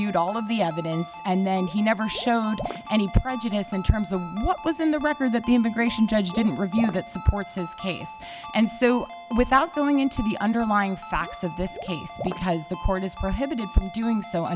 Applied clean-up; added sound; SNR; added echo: none; Ringtone + Water / Liquid; 14 dB; none.